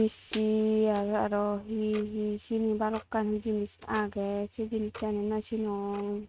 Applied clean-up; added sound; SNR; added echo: neural mask model RNNoise.